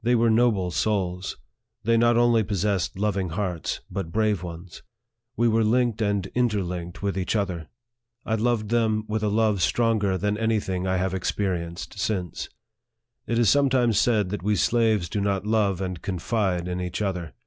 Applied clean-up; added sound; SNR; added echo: none; none; none; none.